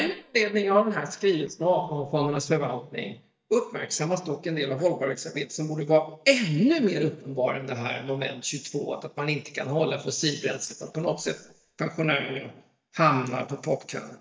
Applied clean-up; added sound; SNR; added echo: neural mask model DeepFilterNet 3.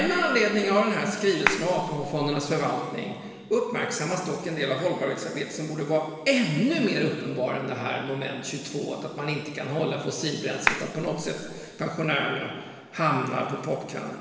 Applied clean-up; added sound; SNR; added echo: none; Clapping; 4 dB; reverberation time 1.6 s.